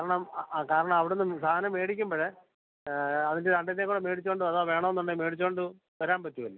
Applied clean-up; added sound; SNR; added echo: none; none; none; none.